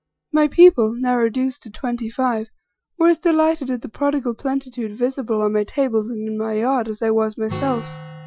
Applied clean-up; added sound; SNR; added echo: classical method Wiener filter.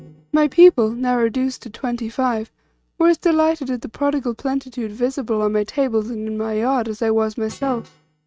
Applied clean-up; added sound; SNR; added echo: neural mask model RNNoise.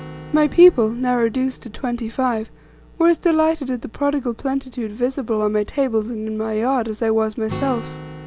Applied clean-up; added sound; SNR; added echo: none; Acoustic guitar; 18 dB; none.